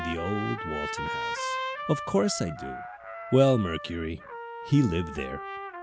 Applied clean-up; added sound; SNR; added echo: none; Trumpet; 7 dB; none.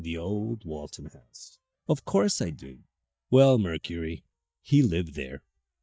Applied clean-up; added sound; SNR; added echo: neural mask model DeepFilterNet 3.